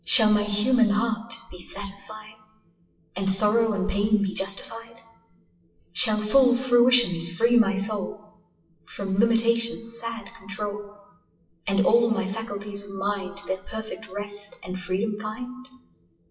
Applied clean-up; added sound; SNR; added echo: classical method WPE with log-MMSE.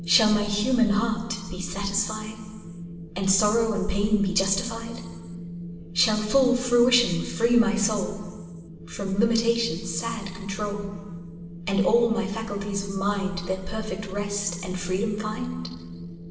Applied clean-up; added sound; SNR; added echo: none; Wind; 13 dB; reverberation time 1.4 s.